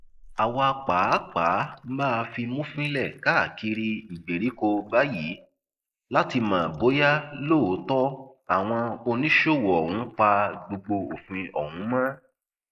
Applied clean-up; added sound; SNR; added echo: neural mask model Resemble Enhance denoiser.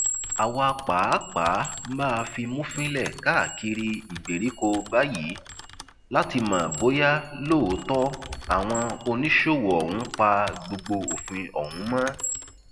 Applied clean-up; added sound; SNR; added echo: none; Typing + Chime; 11 dB; none.